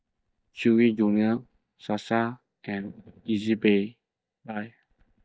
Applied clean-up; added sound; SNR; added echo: neural mask model DeepFilterNet 3.